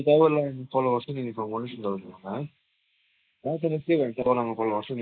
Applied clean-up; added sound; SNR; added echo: neural mask model Resemble Enhance denoiser.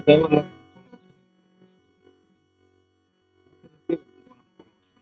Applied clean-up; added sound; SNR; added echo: neural mask model RNNoise.